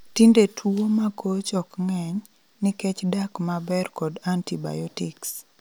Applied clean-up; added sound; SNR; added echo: none; none; none; none.